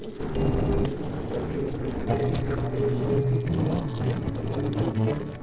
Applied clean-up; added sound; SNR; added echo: neural separator model SepFormer DNS4.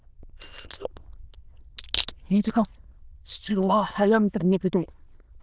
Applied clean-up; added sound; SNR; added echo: neural diffusion model UNIVERSE++.